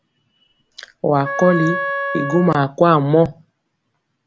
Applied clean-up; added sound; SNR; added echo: none; Wind instrument, woodwind instrument; 7 dB; none.